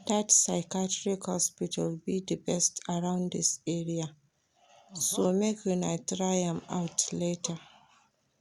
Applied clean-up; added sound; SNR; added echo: none; none; none; none.